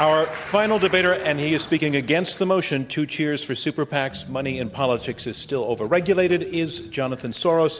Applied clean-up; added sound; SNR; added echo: none; Train; 19 dB; none.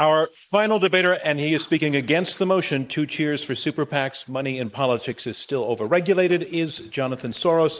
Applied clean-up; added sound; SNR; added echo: neural mask model Resemble Enhance denoiser.